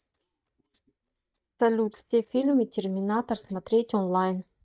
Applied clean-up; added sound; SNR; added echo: neural mask model DeepFilterNet 3.